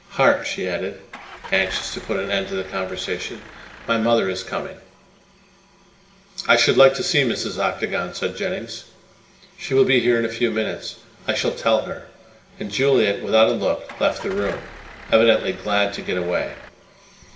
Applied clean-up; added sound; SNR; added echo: none; Engine starting / Car; 16 dB; reverberation time 1.5 s.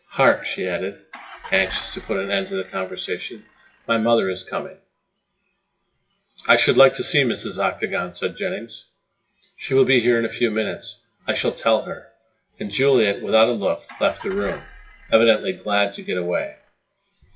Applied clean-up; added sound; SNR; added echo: classical method WPE with log-MMSE.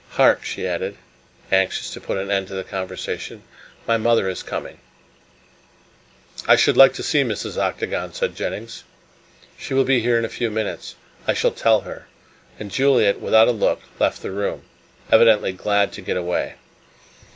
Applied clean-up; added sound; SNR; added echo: none; none; none; none.